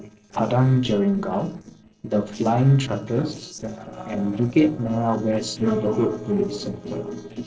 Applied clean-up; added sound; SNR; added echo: neural separator model SepFormer DNS4.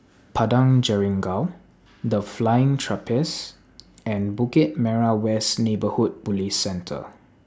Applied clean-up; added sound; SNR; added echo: none; none; none; none.